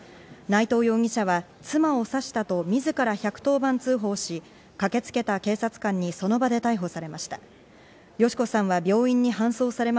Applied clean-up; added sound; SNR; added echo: none; none; none; none.